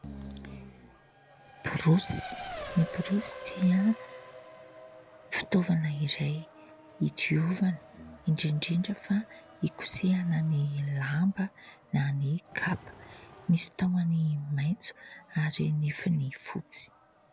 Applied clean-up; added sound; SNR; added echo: none; Race car, auto racing; 18 dB; none.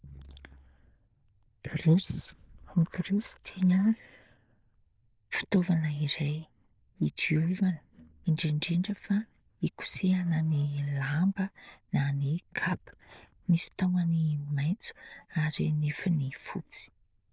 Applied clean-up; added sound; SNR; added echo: neural diffusion model UNIVERSE++.